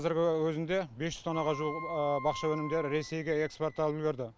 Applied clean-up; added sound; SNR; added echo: none; Wind instrument, woodwind instrument; 11 dB; none.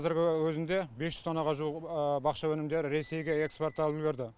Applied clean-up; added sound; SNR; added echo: none; none; none; none.